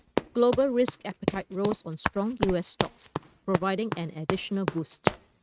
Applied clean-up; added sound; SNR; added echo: neural mask model RNNoise.